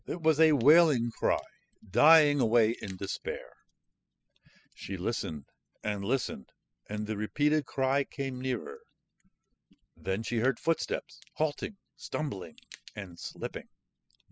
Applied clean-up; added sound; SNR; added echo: classical method spectral subtraction.